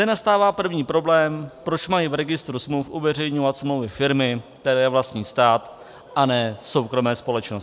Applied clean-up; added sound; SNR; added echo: none; none; none; none.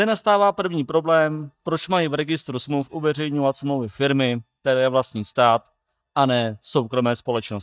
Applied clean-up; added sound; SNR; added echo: neural mask model DeepFilterNet 3.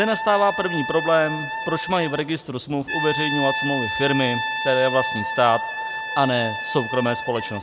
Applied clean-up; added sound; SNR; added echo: none; Brass instrument; 5 dB; none.